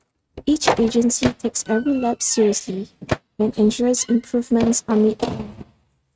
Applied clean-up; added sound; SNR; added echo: neural mask model RNNoise.